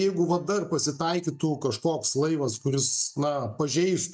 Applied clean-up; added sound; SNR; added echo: neural mask model DeepFilterNet 3.